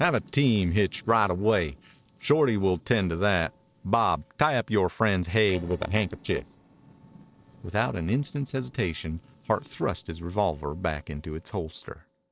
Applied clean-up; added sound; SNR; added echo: neural separator model SepFormer DNS4.